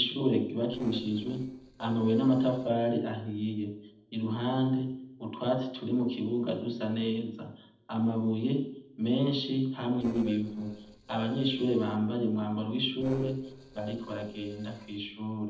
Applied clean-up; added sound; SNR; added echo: neural separator model SepFormer DNS4.